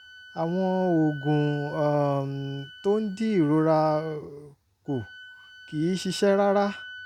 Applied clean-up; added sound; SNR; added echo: none; Wind instrument, woodwind instrument; 19 dB; none.